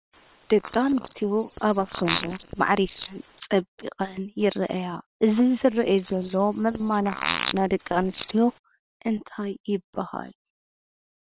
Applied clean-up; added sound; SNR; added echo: neural separator model SepFormer WHAM!.